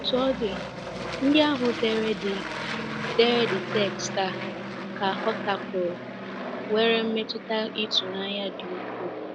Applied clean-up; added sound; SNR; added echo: none; Aircraft; 6 dB; none.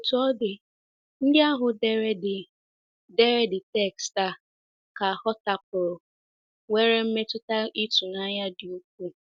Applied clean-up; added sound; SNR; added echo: none; none; none; none.